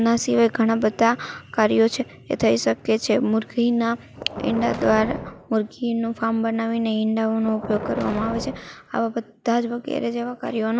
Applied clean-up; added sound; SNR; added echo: none; Boom; 11 dB; none.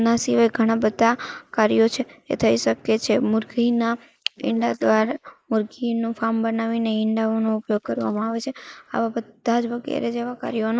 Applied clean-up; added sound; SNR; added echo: neural mask model Resemble Enhance denoiser.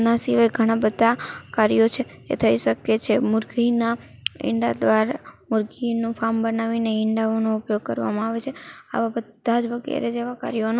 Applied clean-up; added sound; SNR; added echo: none; none; none; none.